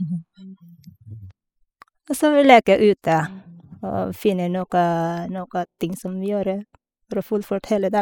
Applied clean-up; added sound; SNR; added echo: classical method spectral subtraction.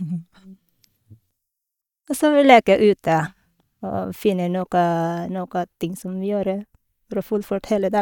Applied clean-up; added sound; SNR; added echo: neural mask model DeepFilterNet 3.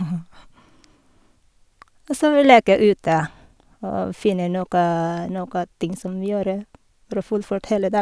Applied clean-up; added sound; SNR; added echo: none; none; none; none.